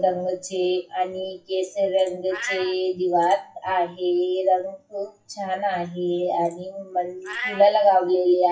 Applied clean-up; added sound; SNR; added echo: classical method WPE with log-MMSE.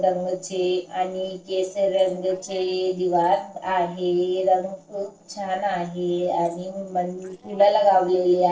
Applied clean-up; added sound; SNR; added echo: neural separator model SepFormer DNS4.